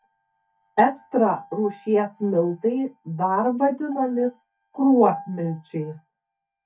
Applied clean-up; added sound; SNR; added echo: neural mask model DeepFilterNet 3.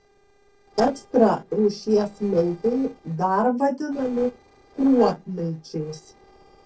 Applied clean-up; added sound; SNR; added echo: neural separator model SepFormer DNS4.